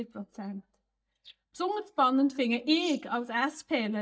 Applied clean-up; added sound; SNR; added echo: neural mask model DeepFilterNet 3.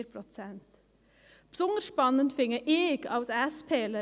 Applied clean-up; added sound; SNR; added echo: none; none; none; none.